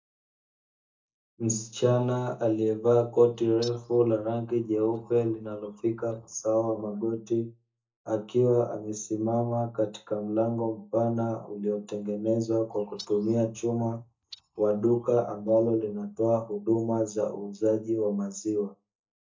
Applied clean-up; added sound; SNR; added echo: neural mask model DeepFilterNet 3.